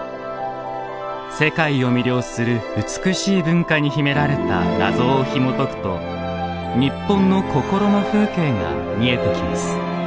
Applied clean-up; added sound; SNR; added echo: none; none; none; none.